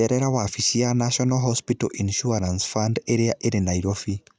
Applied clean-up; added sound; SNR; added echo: none; none; none; none.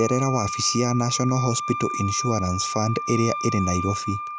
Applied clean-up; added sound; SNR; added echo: none; Wind instrument, woodwind instrument; 6 dB; none.